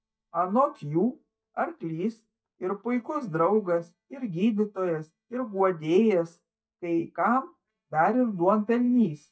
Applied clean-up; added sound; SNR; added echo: neural mask model DeepFilterNet 3.